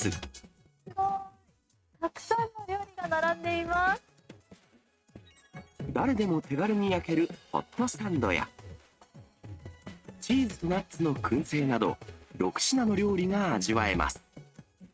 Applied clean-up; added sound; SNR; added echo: neural mask model RNNoise.